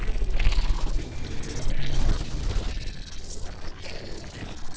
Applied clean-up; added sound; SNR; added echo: neural separator model SepFormer DNS4.